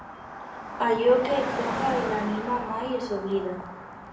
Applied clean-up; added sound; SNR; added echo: none; Car passing by; 6 dB; reverberation time 0.7 s.